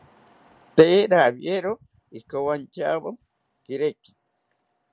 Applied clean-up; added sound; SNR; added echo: none; none; none; none.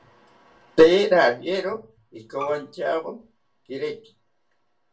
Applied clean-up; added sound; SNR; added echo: none; Bowed string instrument; 15 dB; reverberation time 0.2 s.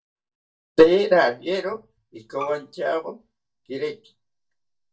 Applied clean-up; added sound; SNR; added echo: neural mask model DeepFilterNet 3.